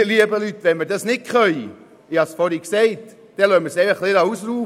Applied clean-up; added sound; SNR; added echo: none; none; none; none.